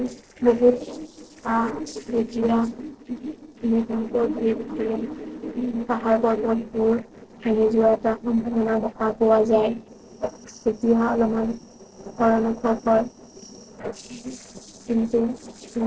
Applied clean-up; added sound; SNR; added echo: neural separator model SepFormer DNS4.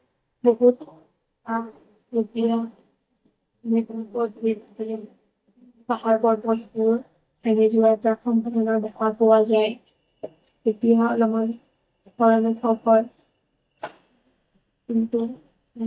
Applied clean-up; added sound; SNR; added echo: neural mask model DeepFilterNet 3.